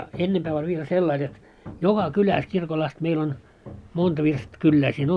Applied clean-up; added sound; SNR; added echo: none; Hammer; 19 dB; none.